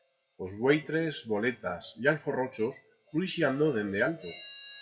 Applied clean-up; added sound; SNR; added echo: classical method WPE with log-MMSE.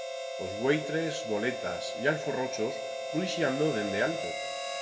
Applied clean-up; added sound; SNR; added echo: none; Harmonica; 3 dB; reverberation time 1.1 s.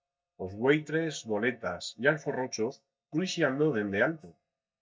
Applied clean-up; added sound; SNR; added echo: neural mask model DeepFilterNet 3.